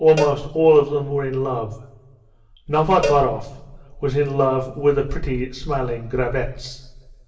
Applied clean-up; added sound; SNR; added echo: none; Cowbell; 11 dB; reverberation time 0.9 s.